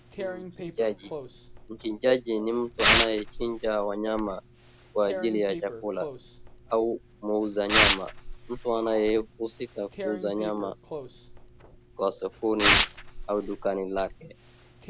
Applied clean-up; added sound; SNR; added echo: none; Tearing; 0 dB; none.